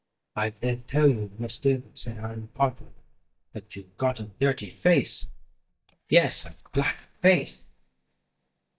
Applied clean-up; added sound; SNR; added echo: neural mask model DeepFilterNet 3.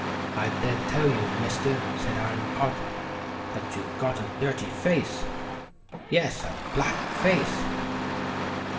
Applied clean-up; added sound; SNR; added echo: none; Engine starting; 2 dB; reverberation time 0.6 s.